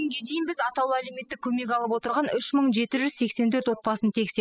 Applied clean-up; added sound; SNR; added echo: classical method spectral subtraction.